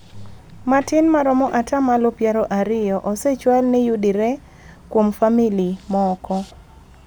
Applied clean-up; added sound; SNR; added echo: none; none; none; none.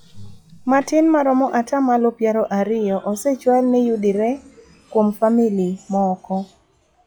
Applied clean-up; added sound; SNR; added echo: classical method log-MMSE.